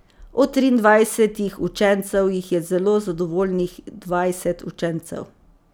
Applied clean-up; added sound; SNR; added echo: none; none; none; none.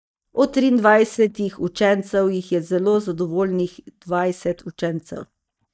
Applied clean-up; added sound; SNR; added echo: neural mask model DeepFilterNet 3.